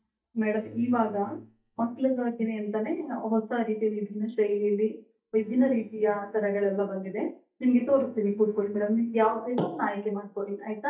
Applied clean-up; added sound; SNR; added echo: neural mask model DeepFilterNet 3.